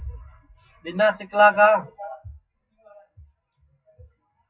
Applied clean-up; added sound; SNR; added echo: classical method WPE with log-MMSE.